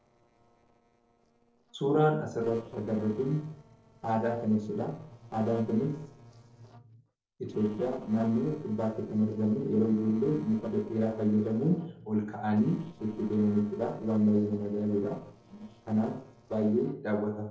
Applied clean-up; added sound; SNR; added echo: neural separator model SepFormer DNS4.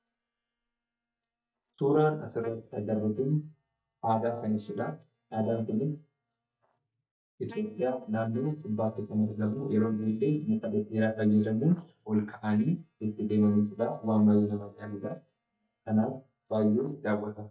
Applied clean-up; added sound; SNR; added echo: neural mask model DeepFilterNet 3.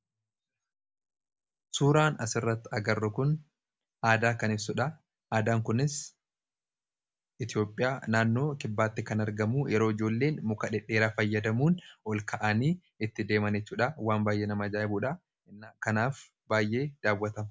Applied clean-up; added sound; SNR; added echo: none; none; none; none.